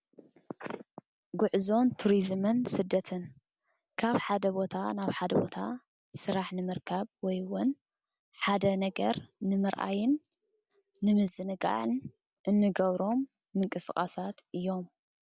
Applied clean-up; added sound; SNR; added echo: none; none; none; none.